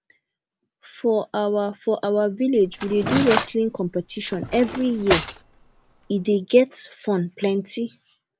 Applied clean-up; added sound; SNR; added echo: none; Cutlery, silverware; 3 dB; none.